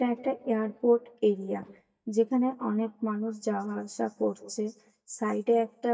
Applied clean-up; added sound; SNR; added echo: neural mask model DeepFilterNet 3.